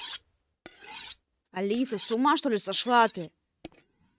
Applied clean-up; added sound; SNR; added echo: neural mask model RNNoise.